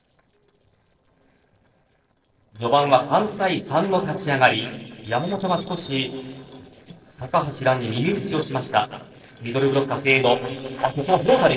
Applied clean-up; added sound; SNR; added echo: neural separator model SepFormer DNS4.